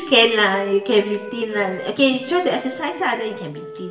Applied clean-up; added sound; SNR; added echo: none; Wind instrument, woodwind instrument; 16 dB; reverberation time 0.7 s.